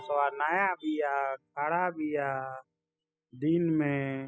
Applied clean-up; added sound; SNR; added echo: classical method spectral subtraction.